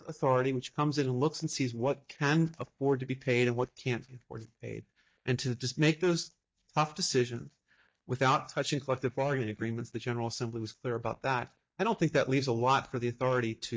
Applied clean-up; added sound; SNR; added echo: neural mask model DeepFilterNet 3.